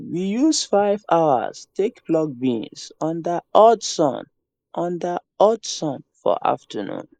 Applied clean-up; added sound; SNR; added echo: neural mask model Resemble Enhance denoiser.